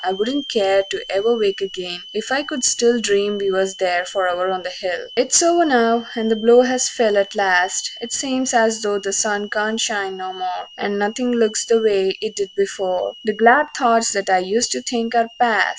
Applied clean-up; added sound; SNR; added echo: none; Hiss / Alarm; 20 dB; none.